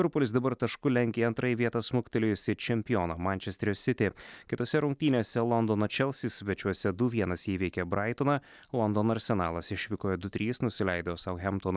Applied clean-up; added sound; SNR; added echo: none; none; none; none.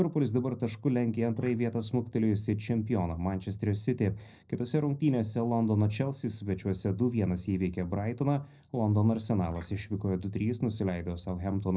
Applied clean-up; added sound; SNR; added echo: neural separator model SepFormer DNS4.